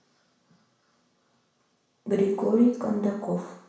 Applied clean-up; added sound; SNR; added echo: none; none; none; reverberation time 0.7 s.